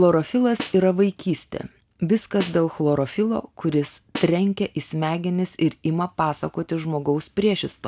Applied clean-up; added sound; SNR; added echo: none; Snare drum; 15 dB; none.